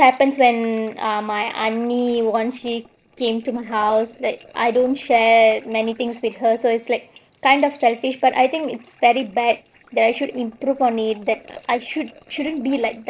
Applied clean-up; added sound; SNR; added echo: neural separator model SepFormer DNS4.